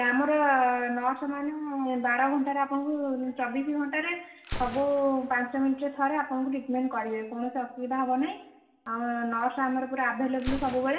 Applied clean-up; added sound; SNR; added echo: none; Gunshot, gunfire; 17 dB; reverberation time 0.8 s.